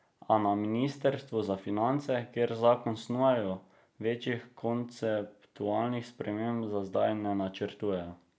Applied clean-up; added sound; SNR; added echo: none; none; none; none.